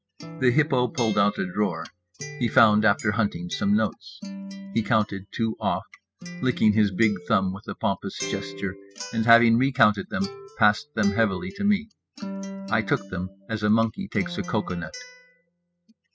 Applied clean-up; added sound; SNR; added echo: classical method spectral subtraction.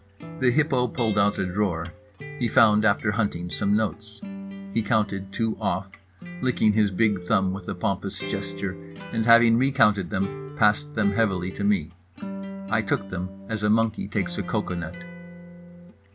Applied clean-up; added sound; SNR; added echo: none; Acoustic guitar; 13 dB; none.